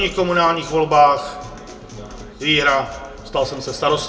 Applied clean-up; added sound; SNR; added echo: none; Acoustic guitar; 19 dB; reverberation time 0.2 s.